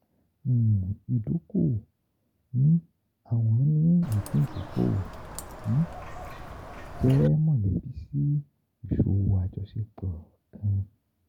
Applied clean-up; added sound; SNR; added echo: none; Bird; 12 dB; none.